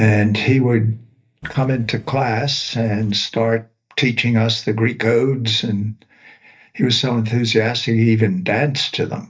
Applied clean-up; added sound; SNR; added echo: neural mask model DeepFilterNet 3.